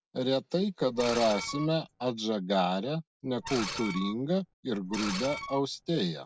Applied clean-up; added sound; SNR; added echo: none; Screech; 9 dB; none.